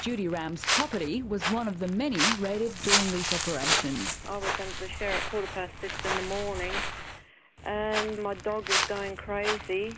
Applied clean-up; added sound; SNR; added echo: none; Walk, footsteps; 0 dB; none.